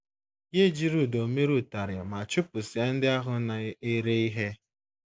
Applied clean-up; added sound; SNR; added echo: none; none; none; none.